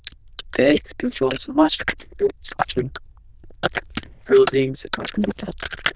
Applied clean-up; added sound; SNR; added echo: neural diffusion model UNIVERSE++.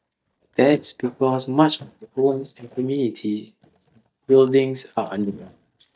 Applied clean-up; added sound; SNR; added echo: neural mask model DeepFilterNet 3.